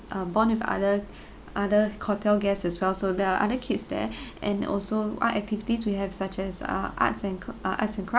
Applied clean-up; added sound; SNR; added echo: none; none; none; none.